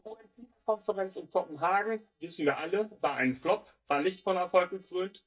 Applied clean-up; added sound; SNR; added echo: neural mask model DeepFilterNet 3.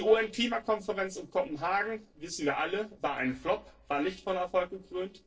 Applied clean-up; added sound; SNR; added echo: neural separator model SepFormer DNS4.